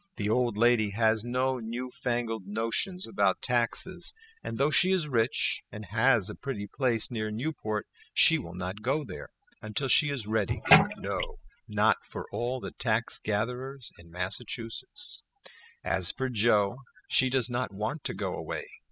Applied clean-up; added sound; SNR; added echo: classical method spectral subtraction.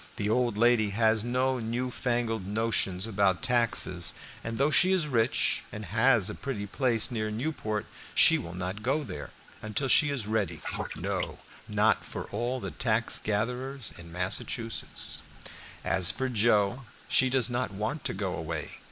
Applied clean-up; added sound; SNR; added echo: neural mask model Resemble Enhance denoiser.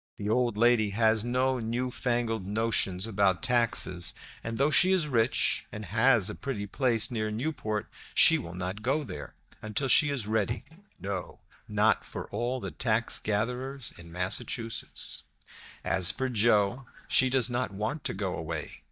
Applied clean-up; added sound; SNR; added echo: neural mask model DeepFilterNet 3.